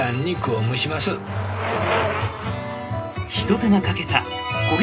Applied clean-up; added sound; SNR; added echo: none; Bicycle; 8 dB; reverberation time 0.2 s.